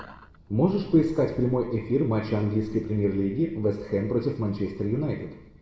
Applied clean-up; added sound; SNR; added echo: none; none; none; reverberation time 0.8 s.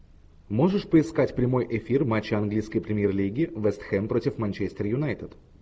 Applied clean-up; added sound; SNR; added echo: none; none; none; none.